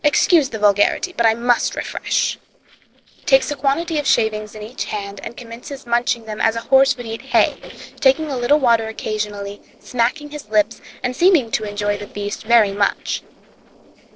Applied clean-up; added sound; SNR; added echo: neural separator model SepFormer DNS4.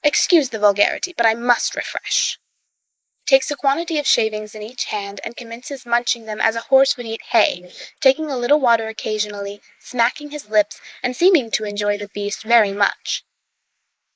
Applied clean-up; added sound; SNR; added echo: neural mask model Resemble Enhance denoiser.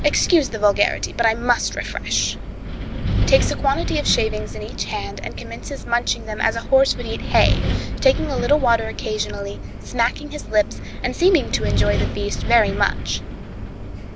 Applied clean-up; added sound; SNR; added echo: none; Wind; 3 dB; none.